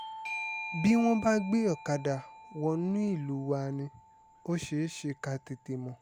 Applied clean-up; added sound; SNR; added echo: none; Bell / Doorbell; 13 dB; none.